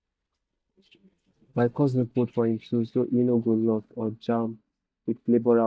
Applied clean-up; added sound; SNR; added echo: neural mask model DeepFilterNet 3.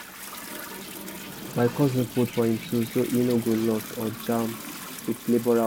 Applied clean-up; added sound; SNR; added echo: none; Toilet flush + Train; 12 dB; none.